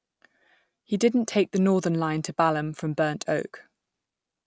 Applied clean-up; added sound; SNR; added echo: none; none; none; none.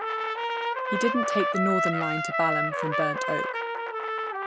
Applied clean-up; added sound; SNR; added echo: none; Trumpet; -3 dB; none.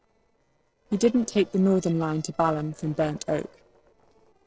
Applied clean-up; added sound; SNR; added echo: neural separator model SepFormer DNS4.